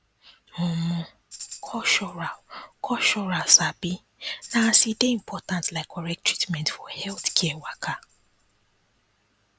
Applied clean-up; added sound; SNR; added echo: none; Tambourine; 20 dB; none.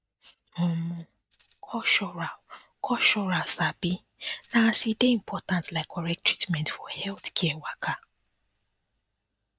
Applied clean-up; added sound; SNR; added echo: neural mask model DeepFilterNet 3.